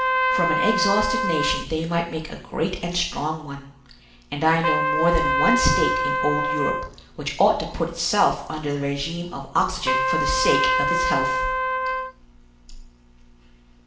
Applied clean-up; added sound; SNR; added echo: none; Trumpet; 0 dB; reverberation time 0.6 s.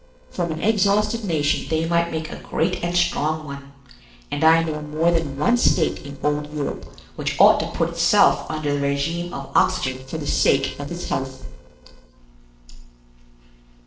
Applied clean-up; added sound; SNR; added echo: neural separator model SepFormer DNS4.